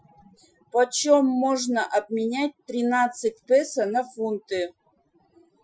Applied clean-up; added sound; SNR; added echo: classical method Wiener filter.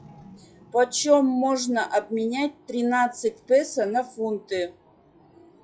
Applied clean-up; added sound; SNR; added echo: classical method log-MMSE.